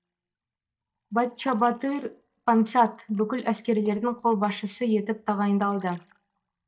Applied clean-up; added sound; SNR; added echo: neural mask model DeepFilterNet 3.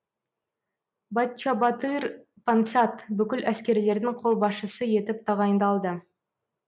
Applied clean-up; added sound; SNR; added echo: none; none; none; none.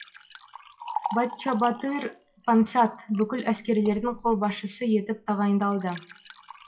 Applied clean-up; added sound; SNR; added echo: classical method WPE with log-MMSE.